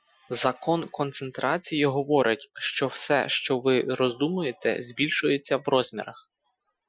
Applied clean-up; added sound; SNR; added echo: classical method Wiener filter.